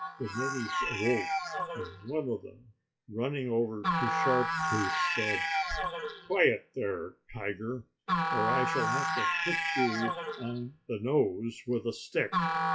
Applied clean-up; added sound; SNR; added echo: classical method WPE with log-MMSE.